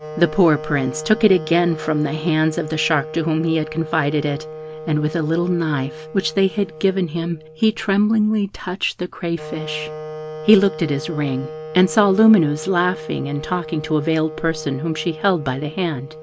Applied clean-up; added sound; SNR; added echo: none; Wind instrument, woodwind instrument; 13 dB; none.